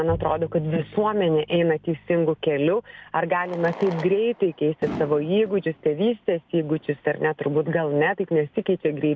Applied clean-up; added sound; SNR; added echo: none; Bowed string instrument + Fireworks; 18 dB; none.